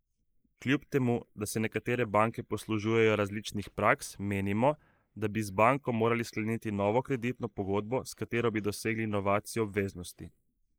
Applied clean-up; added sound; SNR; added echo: neural mask model Resemble Enhance denoiser.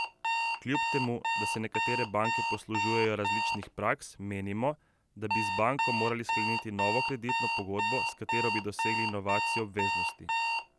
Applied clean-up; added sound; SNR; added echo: none; Alarm; -2 dB; none.